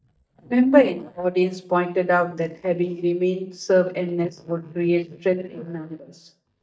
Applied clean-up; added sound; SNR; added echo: neural mask model DeepFilterNet 3.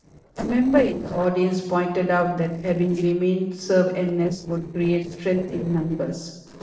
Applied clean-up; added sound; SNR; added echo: neural separator model SepFormer DNS4.